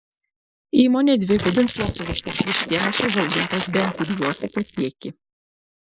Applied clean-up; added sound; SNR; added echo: neural mask model Resemble Enhance denoiser.